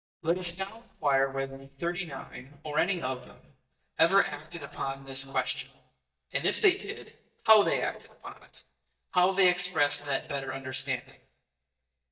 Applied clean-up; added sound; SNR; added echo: neural mask model DeepFilterNet 3.